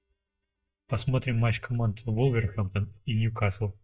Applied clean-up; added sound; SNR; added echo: neural mask model DeepFilterNet 3.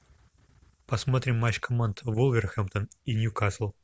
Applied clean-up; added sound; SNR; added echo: none; none; none; none.